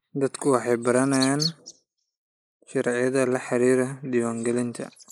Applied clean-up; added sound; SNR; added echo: neural mask model Resemble Enhance denoiser.